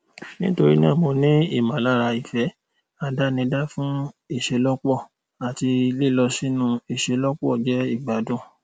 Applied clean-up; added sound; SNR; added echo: none; none; none; none.